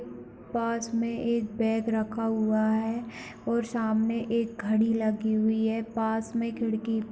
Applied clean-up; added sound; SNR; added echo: none; none; none; none.